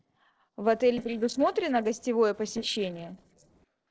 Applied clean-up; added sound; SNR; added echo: neural separator model SepFormer DNS4.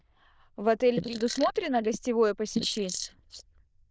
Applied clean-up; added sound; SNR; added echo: neural diffusion model UNIVERSE++.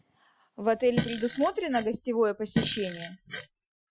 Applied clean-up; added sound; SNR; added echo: classical method Wiener filter.